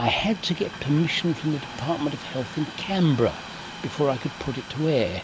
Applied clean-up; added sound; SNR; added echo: none; Train; 13 dB; none.